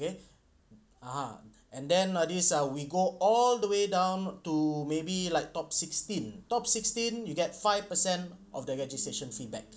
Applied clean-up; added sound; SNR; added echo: none; none; none; none.